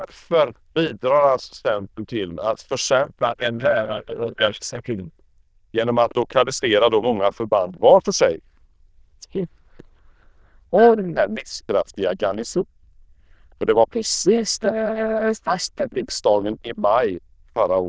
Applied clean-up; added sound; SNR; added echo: neural diffusion model UNIVERSE++.